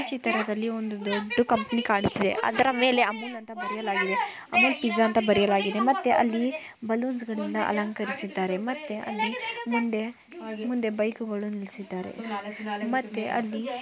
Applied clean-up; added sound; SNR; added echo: none; none; none; none.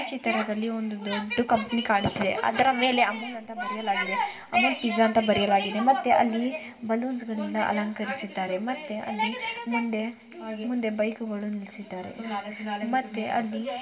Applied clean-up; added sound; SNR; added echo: none; none; none; reverberation time 3.0 s.